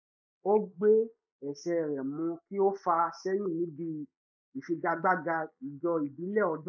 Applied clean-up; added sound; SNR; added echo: neural mask model Resemble Enhance denoiser.